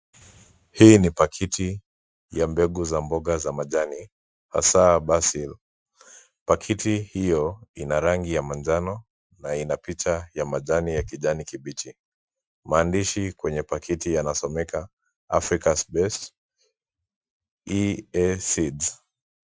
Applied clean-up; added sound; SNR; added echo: classical method Wiener filter.